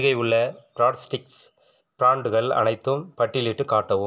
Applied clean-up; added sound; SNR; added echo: none; none; none; none.